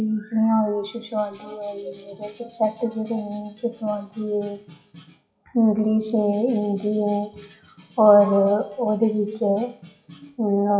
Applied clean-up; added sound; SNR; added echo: classical method WPE with log-MMSE.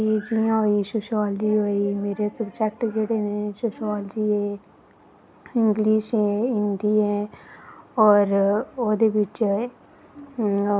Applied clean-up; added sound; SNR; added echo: none; none; none; none.